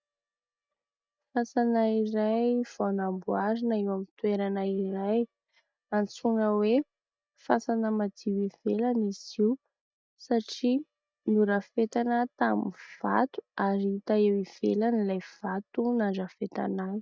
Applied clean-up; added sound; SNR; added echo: neural mask model DeepFilterNet 3.